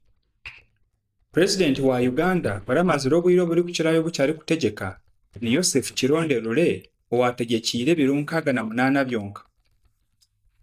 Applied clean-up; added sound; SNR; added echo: neural mask model DeepFilterNet 3.